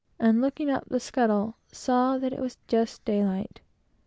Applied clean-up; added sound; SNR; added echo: none; none; none; none.